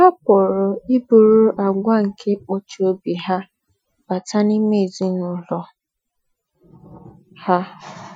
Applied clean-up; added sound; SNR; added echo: classical method Wiener filter.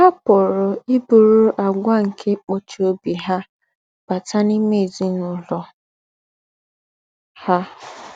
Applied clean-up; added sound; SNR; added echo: none; none; none; none.